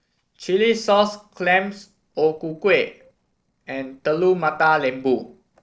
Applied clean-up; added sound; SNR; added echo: neural separator model SepFormer DNS4.